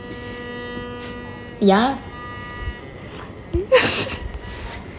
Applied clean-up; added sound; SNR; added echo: none; Bowed string instrument; 14 dB; none.